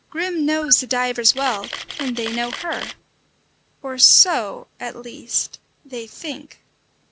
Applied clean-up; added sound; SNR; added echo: none; Camera; 10 dB; none.